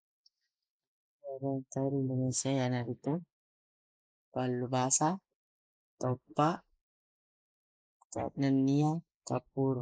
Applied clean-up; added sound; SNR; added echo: neural mask model Resemble Enhance denoiser.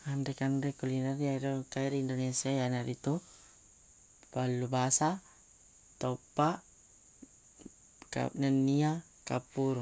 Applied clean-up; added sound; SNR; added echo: none; none; none; none.